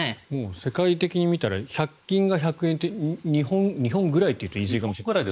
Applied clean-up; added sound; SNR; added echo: neural mask model Resemble Enhance denoiser.